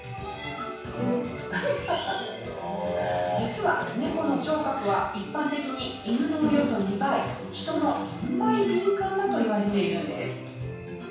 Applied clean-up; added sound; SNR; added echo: none; Cough; 20 dB; reverberation time 0.7 s.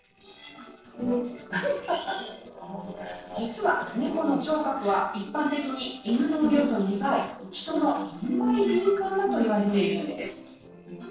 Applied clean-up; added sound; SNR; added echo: neural separator model SepFormer DNS4.